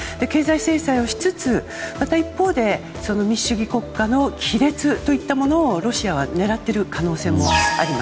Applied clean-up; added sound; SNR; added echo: none; none; none; none.